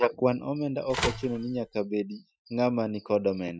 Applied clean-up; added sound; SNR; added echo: classical method Wiener filter.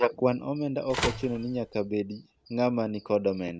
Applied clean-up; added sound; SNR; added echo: none; Telephone; 6 dB; none.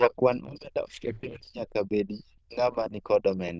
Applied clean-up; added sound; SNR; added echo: neural diffusion model UNIVERSE++.